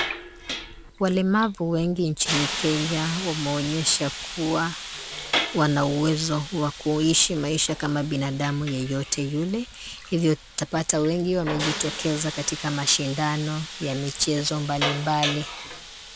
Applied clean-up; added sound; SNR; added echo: none; Hiss; 8 dB; none.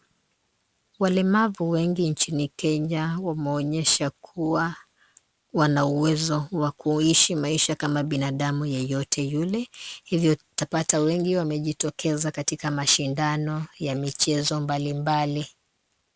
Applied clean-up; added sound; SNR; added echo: none; none; none; none.